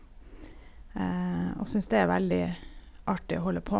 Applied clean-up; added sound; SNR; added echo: none; none; none; none.